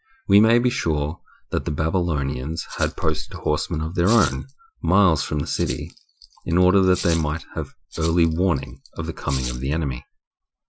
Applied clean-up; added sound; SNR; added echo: classical method Wiener filter.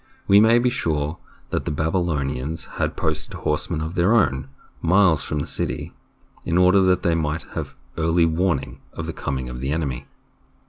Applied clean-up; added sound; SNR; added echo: none; none; none; none.